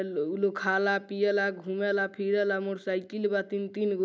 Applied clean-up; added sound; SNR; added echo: none; none; none; none.